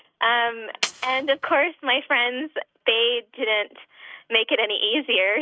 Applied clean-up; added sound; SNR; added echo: neural mask model RNNoise.